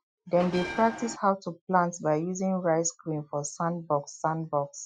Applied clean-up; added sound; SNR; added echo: classical method Wiener filter.